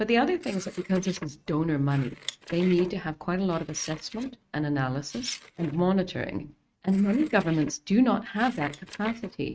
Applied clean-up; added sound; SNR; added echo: neural mask model RNNoise.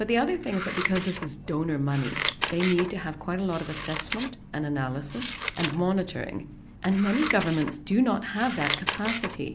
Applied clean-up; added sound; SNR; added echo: none; Scissors; 7 dB; none.